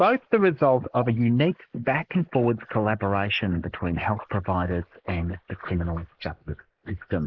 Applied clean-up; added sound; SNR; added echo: neural mask model Resemble Enhance denoiser.